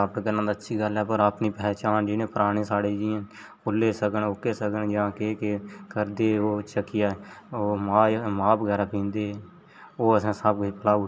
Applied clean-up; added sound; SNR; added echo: none; none; none; none.